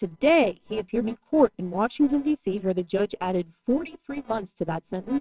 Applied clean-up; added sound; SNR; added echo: neural separator model SepFormer WHAMR!.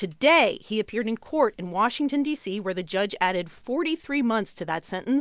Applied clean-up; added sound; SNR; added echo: none; none; none; none.